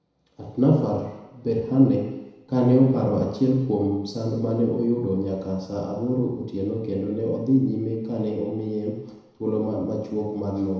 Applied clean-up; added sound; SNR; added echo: none; none; none; reverberation time 1.0 s.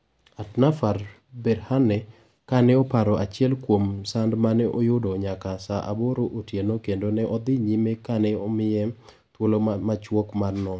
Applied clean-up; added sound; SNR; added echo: none; none; none; none.